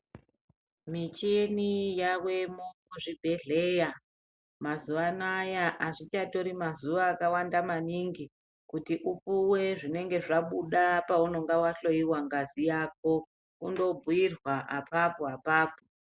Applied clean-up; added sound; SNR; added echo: none; none; none; none.